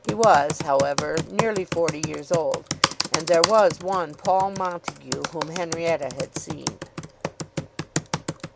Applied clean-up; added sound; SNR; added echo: none; Computer keyboard; 5 dB; none.